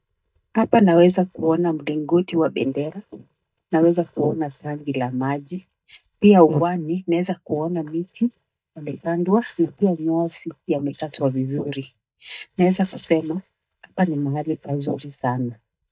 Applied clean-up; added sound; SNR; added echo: neural mask model DeepFilterNet 3.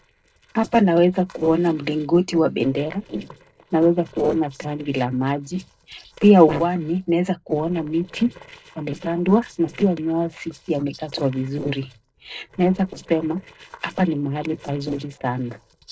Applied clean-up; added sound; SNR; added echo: neural separator model SepFormer DNS4.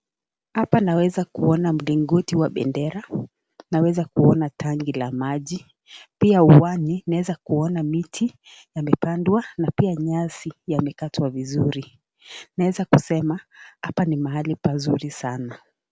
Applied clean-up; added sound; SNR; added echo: none; none; none; none.